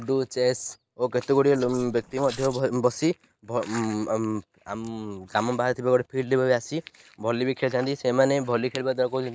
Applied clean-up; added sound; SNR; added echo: neural mask model Resemble Enhance denoiser.